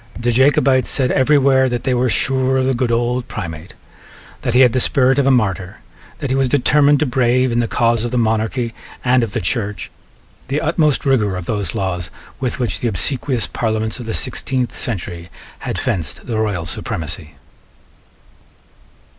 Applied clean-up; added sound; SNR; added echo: none; Bowed string instrument; 18 dB; none.